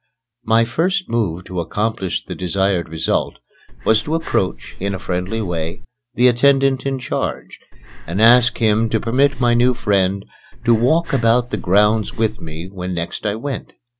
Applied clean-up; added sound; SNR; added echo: none; Breathing; 6 dB; none.